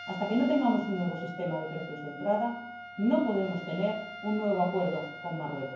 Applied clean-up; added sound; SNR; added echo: none; Trumpet; 13 dB; reverberation time 0.9 s.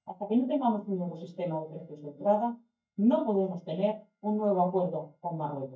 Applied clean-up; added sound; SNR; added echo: neural mask model DeepFilterNet 3.